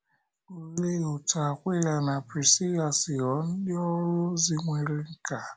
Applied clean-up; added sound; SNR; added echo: none; none; none; none.